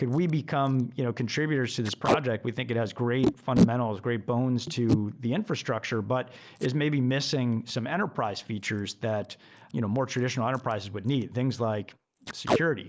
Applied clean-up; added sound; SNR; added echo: neural mask model Resemble Enhance denoiser.